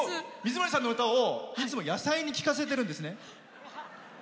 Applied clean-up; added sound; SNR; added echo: none; none; none; none.